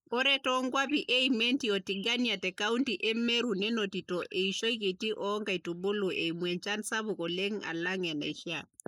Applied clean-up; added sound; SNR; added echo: neural mask model Resemble Enhance denoiser.